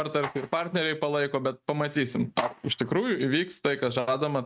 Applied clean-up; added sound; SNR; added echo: neural mask model RNNoise.